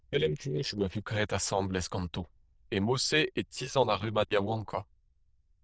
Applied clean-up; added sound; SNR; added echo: neural diffusion model UNIVERSE++.